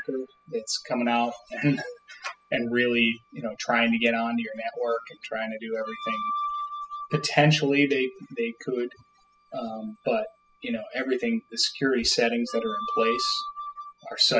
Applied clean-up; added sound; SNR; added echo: classical method spectral subtraction.